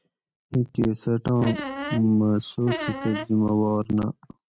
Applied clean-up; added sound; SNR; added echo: neural mask model RNNoise.